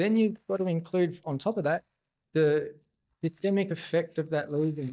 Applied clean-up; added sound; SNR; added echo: neural mask model DeepFilterNet 3.